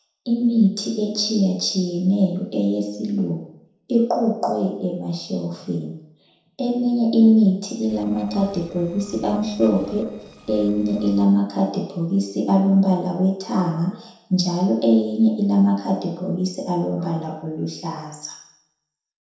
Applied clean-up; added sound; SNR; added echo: neural separator model SepFormer DNS4.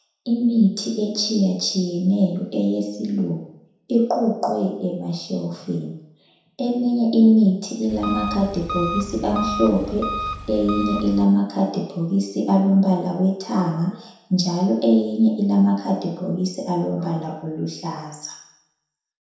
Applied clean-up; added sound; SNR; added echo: none; Engine; 8 dB; reverberation time 0.7 s.